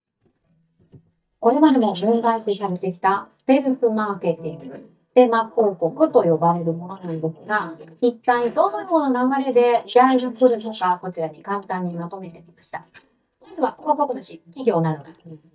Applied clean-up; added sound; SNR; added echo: neural mask model DeepFilterNet 3.